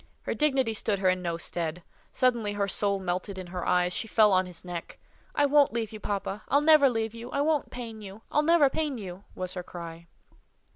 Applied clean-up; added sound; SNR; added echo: none; none; none; none.